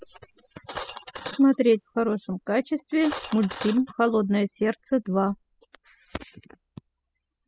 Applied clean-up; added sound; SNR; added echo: classical method spectral subtraction.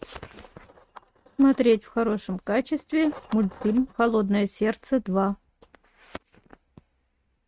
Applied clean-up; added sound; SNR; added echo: neural mask model RNNoise.